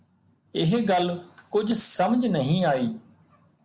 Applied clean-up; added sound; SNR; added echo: none; none; none; none.